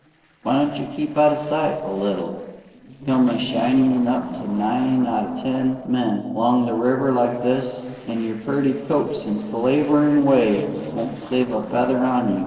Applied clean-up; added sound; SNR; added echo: neural separator model SepFormer DNS4.